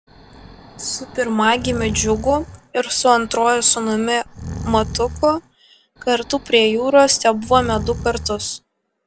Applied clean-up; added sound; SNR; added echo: none; Breathing; 13 dB; none.